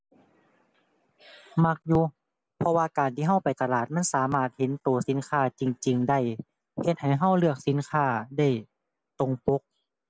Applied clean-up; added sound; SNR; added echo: none; none; none; none.